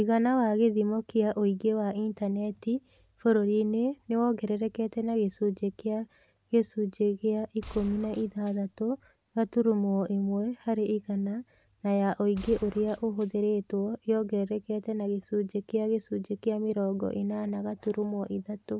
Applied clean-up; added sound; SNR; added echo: none; Gunshot, gunfire; 19 dB; none.